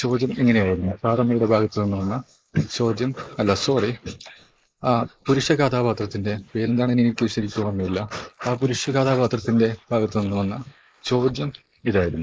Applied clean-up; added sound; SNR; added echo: neural mask model Resemble Enhance denoiser.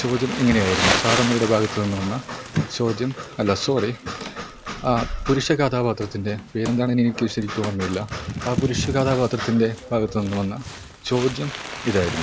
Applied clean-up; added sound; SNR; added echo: none; Crumpling, crinkling; 8 dB; none.